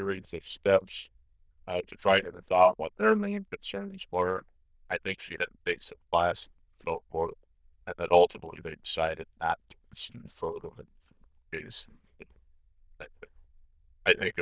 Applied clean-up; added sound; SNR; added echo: neural diffusion model UNIVERSE++.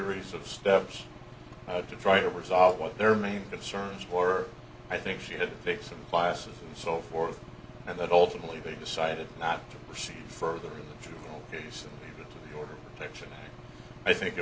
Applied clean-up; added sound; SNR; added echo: none; Engine / Aircraft; 16 dB; none.